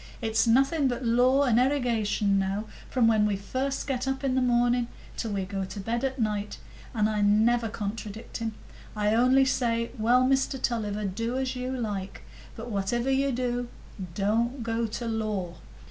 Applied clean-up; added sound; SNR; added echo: none; none; none; none.